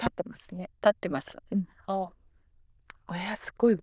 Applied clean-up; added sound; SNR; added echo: neural diffusion model UNIVERSE++.